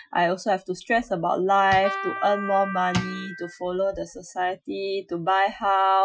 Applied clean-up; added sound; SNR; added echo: classical method Wiener filter.